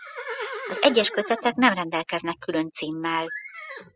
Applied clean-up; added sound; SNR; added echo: classical method spectral subtraction.